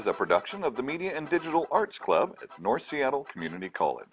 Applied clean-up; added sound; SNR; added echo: none; none; none; none.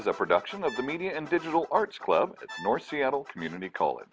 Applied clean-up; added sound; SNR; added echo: none; Brass instrument; 19 dB; none.